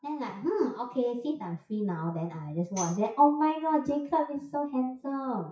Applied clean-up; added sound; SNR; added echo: classical method WPE with log-MMSE.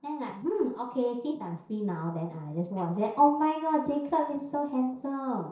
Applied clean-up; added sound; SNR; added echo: neural separator model SepFormer DNS4.